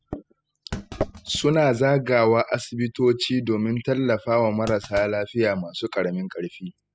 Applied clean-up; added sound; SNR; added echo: classical method spectral subtraction.